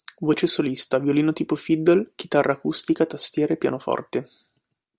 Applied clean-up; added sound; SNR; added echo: none; none; none; none.